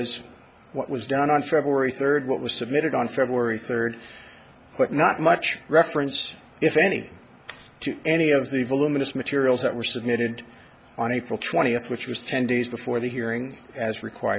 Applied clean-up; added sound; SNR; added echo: none; none; none; none.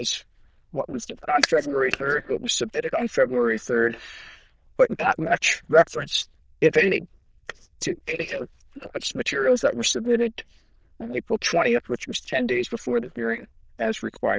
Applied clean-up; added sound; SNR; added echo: neural diffusion model UNIVERSE++.